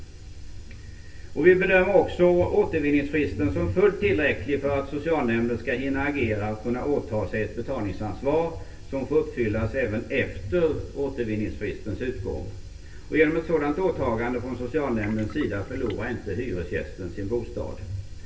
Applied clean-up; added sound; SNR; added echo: none; Trickle, dribble / Water tap, faucet; 17 dB; reverberation time 0.2 s.